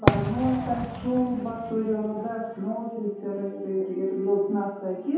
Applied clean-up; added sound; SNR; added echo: none; Fireworks; 2 dB; reverberation time 0.8 s.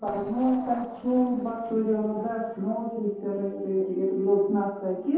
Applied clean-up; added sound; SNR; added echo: neural separator model SepFormer DNS4.